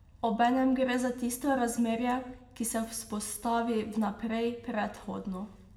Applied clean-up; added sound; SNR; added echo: none; none; none; reverberation time 0.7 s.